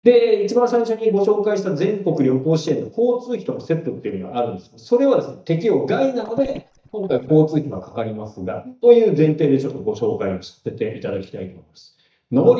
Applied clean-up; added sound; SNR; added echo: neural mask model DeepFilterNet 3.